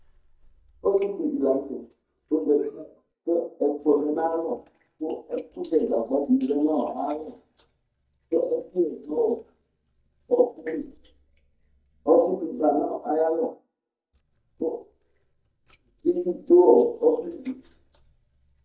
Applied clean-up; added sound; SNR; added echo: neural mask model DeepFilterNet 3.